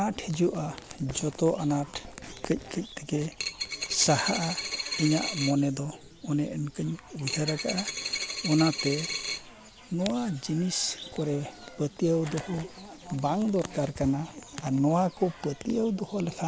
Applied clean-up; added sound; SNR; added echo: none; Coin (dropping); 5 dB; none.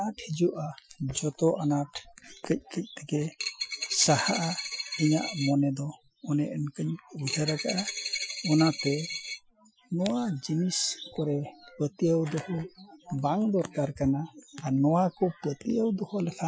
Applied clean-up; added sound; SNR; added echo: classical method Wiener filter.